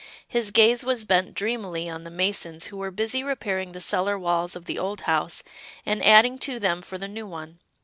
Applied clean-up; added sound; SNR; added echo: none; none; none; none.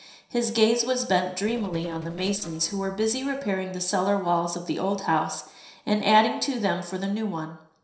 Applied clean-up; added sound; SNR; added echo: neural separator model SepFormer DNS4.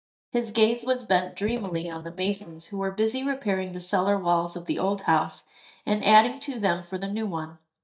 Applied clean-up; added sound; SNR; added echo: neural mask model DeepFilterNet 3.